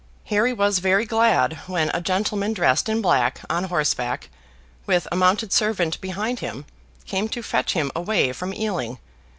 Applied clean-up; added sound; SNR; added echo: none; none; none; none.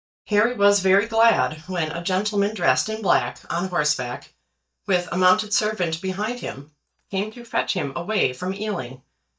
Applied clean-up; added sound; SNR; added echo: neural mask model DeepFilterNet 3.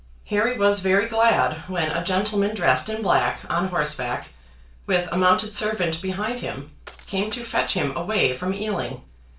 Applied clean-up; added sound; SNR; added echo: neural separator model SepFormer DNS4.